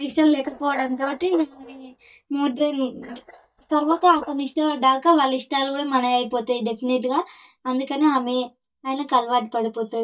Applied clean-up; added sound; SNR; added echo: neural mask model DeepFilterNet 3.